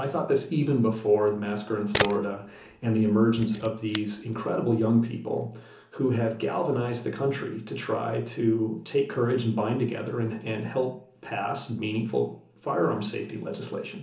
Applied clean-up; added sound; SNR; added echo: none; Camera; 6 dB; reverberation time 0.8 s.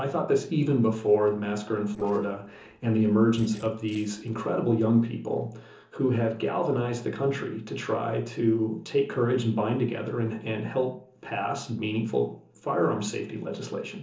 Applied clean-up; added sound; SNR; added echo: neural separator model SepFormer DNS4.